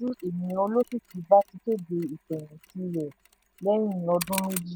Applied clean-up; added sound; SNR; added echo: none; Mechanisms; 16 dB; none.